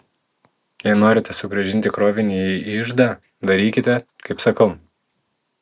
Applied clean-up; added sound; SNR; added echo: none; none; none; none.